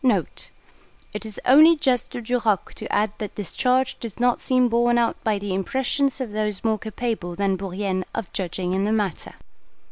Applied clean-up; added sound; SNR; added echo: none; none; none; none.